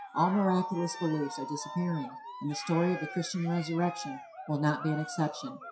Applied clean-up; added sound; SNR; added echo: classical method WPE with log-MMSE.